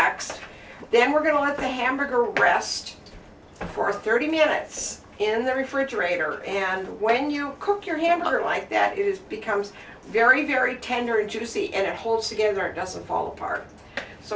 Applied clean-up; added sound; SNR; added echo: none; none; none; none.